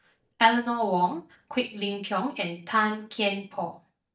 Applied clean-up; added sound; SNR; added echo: neural mask model DeepFilterNet 3.